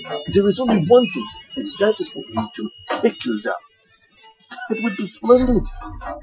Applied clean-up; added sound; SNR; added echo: classical method Wiener filter.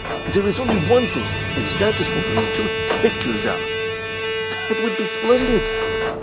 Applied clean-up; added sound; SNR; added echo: none; Sliding door + Bowed string instrument; 1 dB; none.